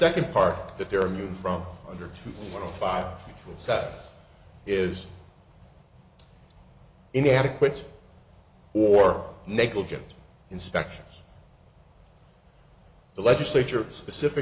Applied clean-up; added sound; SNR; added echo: none; none; none; none.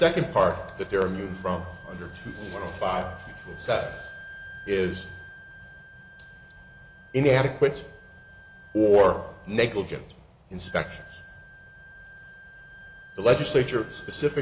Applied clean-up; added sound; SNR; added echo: none; Wind instrument, woodwind instrument; 19 dB; none.